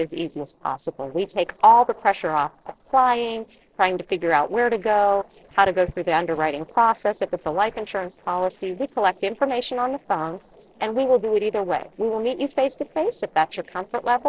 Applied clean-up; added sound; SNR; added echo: neural separator model SepFormer DNS4.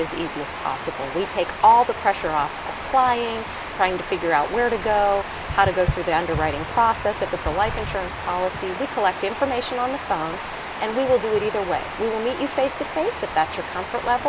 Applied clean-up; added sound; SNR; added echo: none; Water; 8 dB; none.